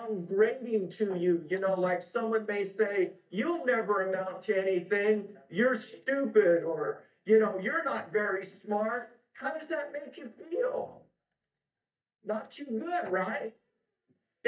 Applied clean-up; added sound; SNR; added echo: neural mask model DeepFilterNet 3.